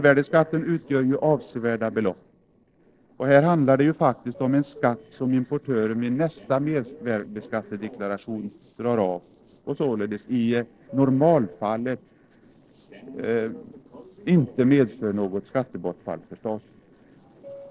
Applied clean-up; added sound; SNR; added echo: neural separator model SepFormer DNS4.